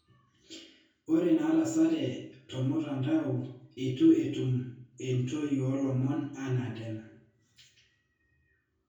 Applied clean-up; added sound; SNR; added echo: none; none; none; reverberation time 0.6 s.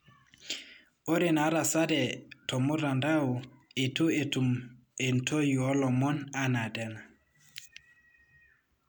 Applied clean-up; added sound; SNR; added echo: none; none; none; none.